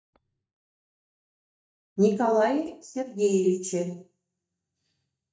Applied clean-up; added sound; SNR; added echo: neural mask model DeepFilterNet 3.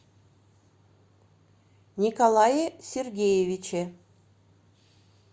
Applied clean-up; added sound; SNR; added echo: none; none; none; none.